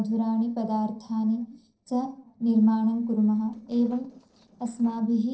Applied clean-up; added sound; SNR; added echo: neural separator model SepFormer DNS4.